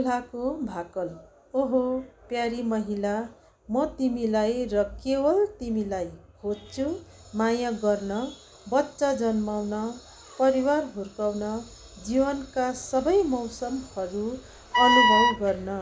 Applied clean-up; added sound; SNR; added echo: none; Wind instrument, woodwind instrument; -5 dB; none.